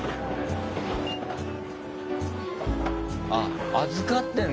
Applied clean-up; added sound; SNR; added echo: none; none; none; none.